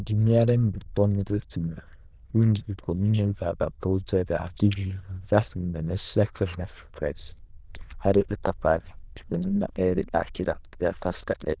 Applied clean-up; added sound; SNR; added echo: neural diffusion model UNIVERSE++.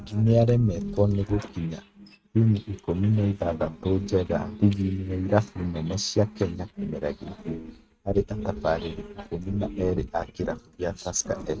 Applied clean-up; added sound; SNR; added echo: neural mask model RNNoise.